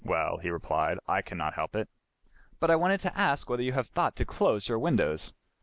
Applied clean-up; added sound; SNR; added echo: none; none; none; none.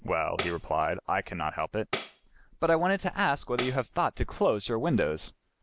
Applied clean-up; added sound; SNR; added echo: none; Tambourine; 13 dB; none.